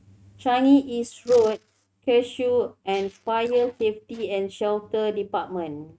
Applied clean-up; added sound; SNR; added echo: neural mask model RNNoise.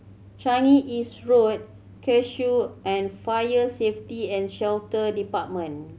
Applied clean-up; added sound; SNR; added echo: none; none; none; none.